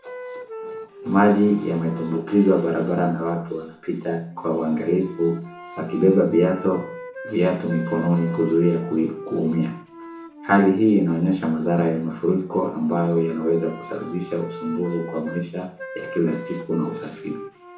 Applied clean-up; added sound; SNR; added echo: none; Wind instrument, woodwind instrument; 15 dB; reverberation time 0.7 s.